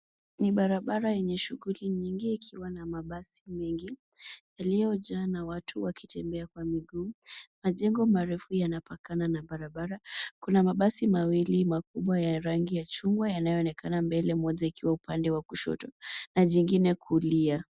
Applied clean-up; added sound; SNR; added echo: none; none; none; none.